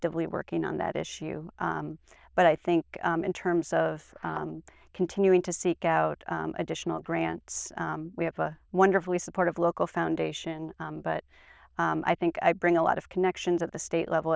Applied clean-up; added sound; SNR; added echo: neural diffusion model UNIVERSE++.